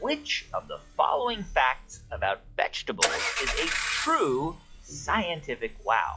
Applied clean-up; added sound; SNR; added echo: classical method log-MMSE.